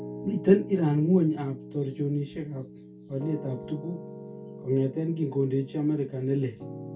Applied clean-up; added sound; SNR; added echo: none; Piano; 13 dB; reverberation time 0.2 s.